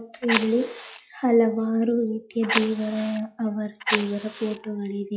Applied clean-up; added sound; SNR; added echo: classical method log-MMSE.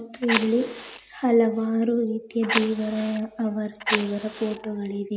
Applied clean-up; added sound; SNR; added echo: none; Fire; 7 dB; none.